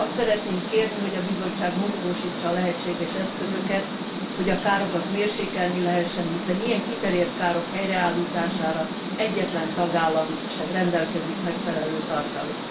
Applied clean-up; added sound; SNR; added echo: none; Cricket; 4 dB; reverberation time 0.3 s.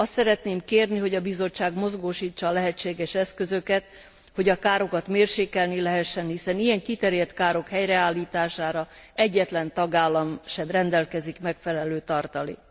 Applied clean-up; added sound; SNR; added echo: none; none; none; none.